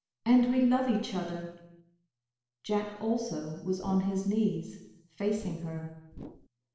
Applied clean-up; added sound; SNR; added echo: neural separator model SepFormer DNS4.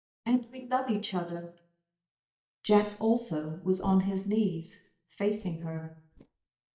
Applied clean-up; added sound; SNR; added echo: neural mask model DeepFilterNet 3.